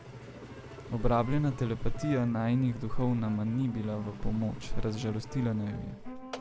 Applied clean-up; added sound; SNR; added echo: none; Engine; 13 dB; none.